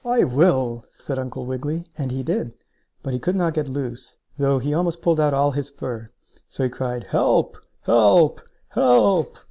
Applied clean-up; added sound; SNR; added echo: none; none; none; none.